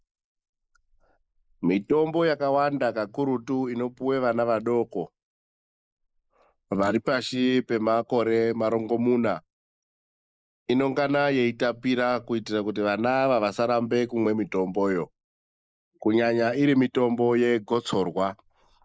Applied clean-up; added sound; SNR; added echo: neural mask model Resemble Enhance denoiser.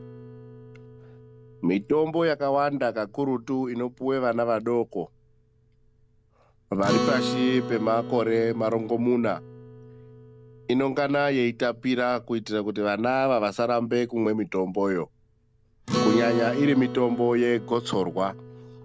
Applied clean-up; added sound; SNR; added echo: none; Acoustic guitar; 9 dB; none.